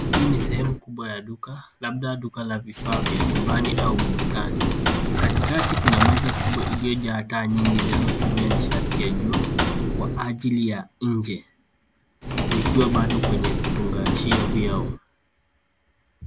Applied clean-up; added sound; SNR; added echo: none; Crackle + Computer keyboard; -3 dB; none.